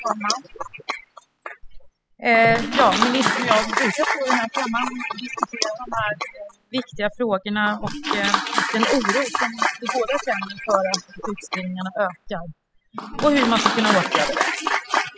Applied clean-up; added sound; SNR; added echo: classical method spectral subtraction.